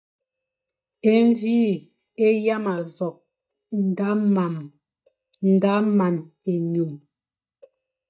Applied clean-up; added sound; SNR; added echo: neural mask model DeepFilterNet 3.